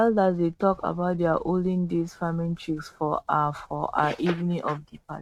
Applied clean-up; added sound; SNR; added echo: neural mask model RNNoise.